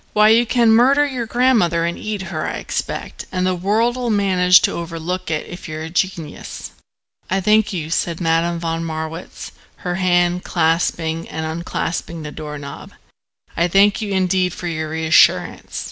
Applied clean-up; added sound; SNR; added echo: none; none; none; none.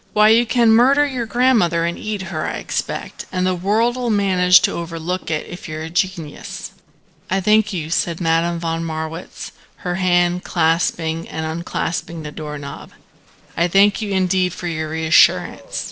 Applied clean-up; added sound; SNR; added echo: neural separator model SepFormer DNS4.